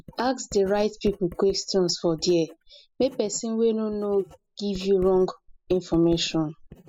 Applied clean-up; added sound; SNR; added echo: classical method spectral subtraction.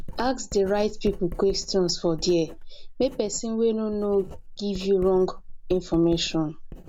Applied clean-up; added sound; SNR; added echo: none; Writing; 11 dB; none.